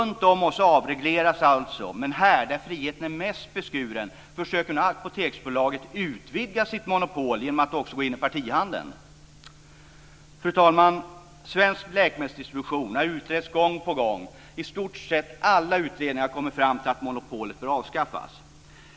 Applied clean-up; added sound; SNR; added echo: none; none; none; none.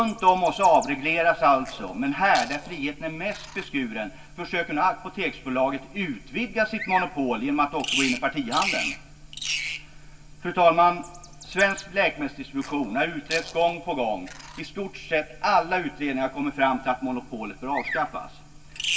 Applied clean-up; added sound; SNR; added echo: none; Bird vocalization, bird call, bird song; 12 dB; reverberation time 0.2 s.